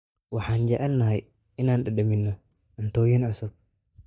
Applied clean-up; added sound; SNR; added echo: neural mask model DeepFilterNet 3.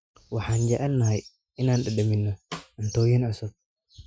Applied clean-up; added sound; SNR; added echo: classical method Wiener filter.